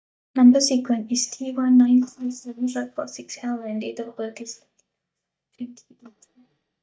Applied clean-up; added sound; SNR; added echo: neural mask model DeepFilterNet 3.